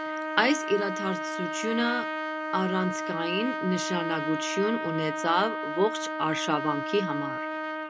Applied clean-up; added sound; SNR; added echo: none; Trumpet; 3 dB; none.